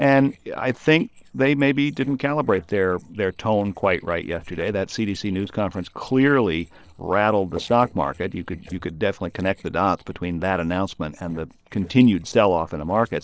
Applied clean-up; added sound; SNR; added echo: neural separator model SepFormer DNS4.